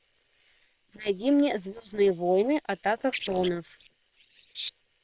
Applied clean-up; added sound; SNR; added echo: neural separator model SepFormer WHAM!.